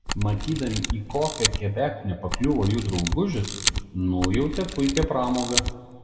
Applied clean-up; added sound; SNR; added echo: none; Camera; 4 dB; reverberation time 1.6 s.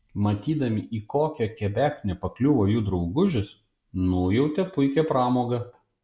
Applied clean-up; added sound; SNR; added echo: none; none; none; none.